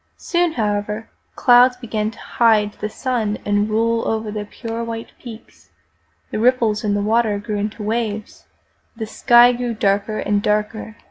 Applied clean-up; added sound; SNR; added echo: none; none; none; none.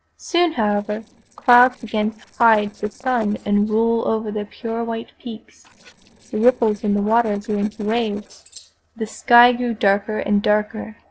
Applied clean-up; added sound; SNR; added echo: neural separator model SepFormer DNS4.